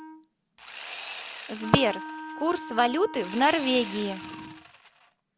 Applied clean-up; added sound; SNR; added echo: none; Wind instrument, woodwind instrument + Sawing; 11 dB; none.